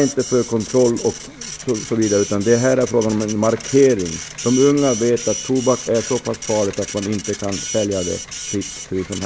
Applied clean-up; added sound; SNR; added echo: none; Printer; 11 dB; none.